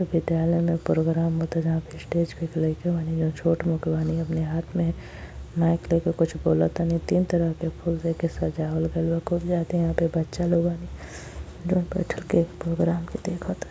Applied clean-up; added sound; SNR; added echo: none; none; none; none.